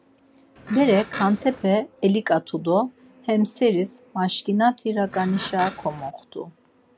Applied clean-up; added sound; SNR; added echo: none; Livestock, farm animals, working animals; 12 dB; none.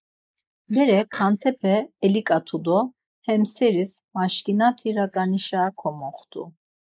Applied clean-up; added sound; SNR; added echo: neural mask model Resemble Enhance denoiser.